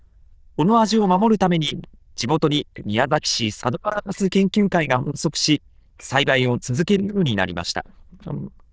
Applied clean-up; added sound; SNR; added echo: neural diffusion model UNIVERSE++.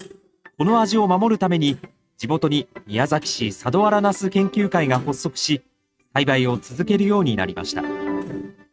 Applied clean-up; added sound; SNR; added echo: neural mask model RNNoise.